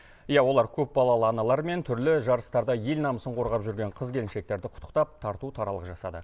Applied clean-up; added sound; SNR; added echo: none; none; none; none.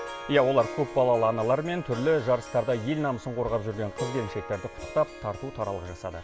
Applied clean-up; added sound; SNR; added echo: none; Harp; 13 dB; none.